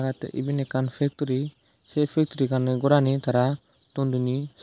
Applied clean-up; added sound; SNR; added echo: none; none; none; none.